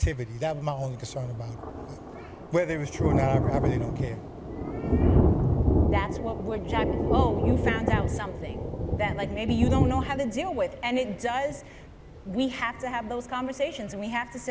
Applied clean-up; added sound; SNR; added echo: none; Thunder; -2 dB; none.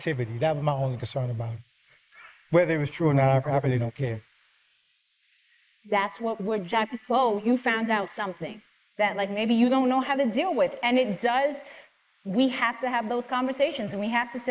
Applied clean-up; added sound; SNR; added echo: neural mask model Resemble Enhance denoiser.